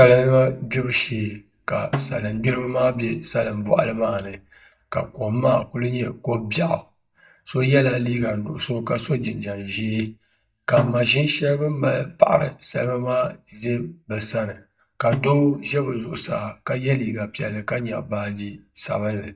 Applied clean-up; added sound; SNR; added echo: neural mask model DeepFilterNet 3.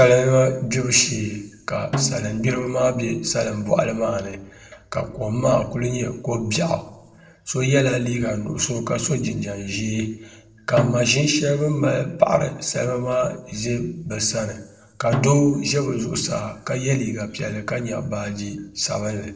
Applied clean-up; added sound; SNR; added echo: neural separator model SepFormer DNS4.